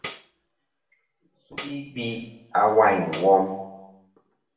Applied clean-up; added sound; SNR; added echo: none; Tambourine; 19 dB; reverberation time 0.7 s.